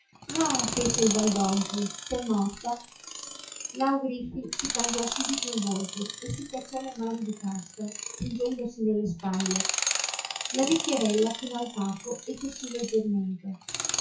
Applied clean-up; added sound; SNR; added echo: classical method WPE with log-MMSE.